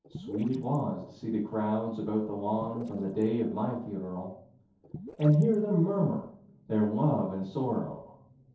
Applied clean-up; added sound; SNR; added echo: neural separator model SepFormer DNS4.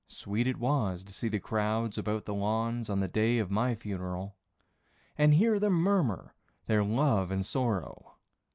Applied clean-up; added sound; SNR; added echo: none; none; none; none.